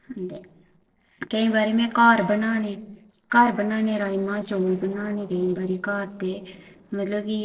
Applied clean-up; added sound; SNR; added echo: neural separator model SepFormer DNS4.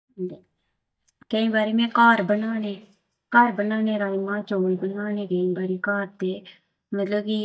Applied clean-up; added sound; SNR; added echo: neural mask model DeepFilterNet 3.